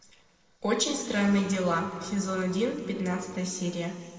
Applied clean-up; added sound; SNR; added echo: neural separator model SepFormer DNS4.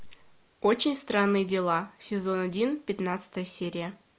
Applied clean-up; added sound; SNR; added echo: none; none; none; none.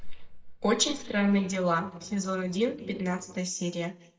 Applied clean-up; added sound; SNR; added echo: neural mask model DeepFilterNet 3.